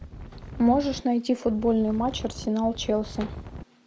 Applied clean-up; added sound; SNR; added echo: none; Wind; 13 dB; none.